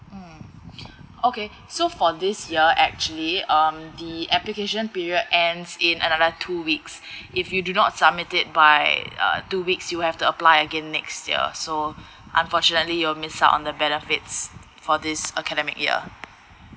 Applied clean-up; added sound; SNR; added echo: none; none; none; none.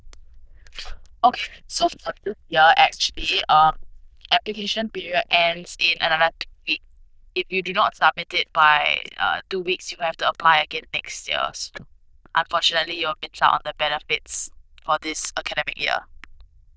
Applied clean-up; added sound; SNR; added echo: neural diffusion model UNIVERSE++.